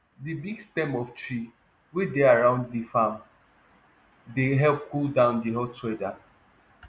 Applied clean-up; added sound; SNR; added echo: none; none; none; none.